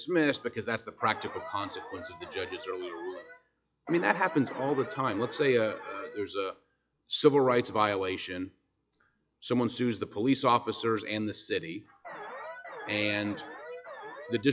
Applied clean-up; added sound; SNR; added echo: classical method log-MMSE.